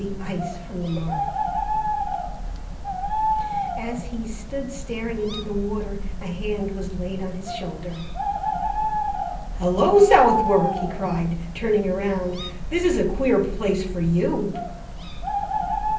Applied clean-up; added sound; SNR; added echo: none; Bird; 3 dB; reverberation time 0.6 s.